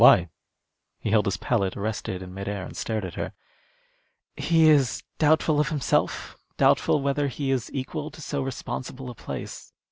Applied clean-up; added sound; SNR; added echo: none; none; none; none.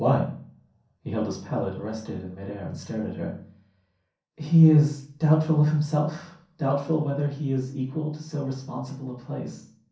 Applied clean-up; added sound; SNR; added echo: none; none; none; reverberation time 0.6 s.